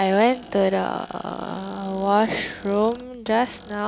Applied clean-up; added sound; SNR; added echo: none; Squeak; 19 dB; none.